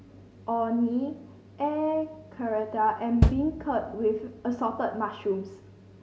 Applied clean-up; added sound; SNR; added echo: none; Bass drum; 1 dB; reverberation time 0.6 s.